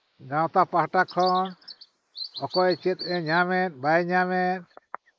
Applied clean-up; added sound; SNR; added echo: neural mask model Resemble Enhance denoiser.